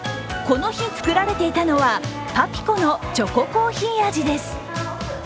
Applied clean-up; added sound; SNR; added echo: none; none; none; none.